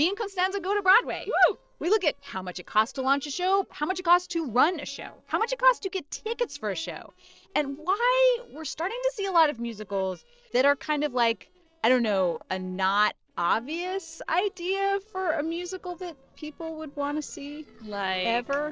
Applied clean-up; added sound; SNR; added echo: neural separator model SepFormer DNS4.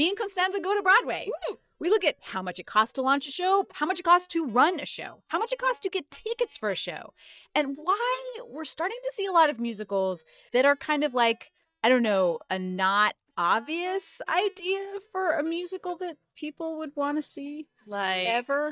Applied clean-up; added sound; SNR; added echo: neural mask model DeepFilterNet 3.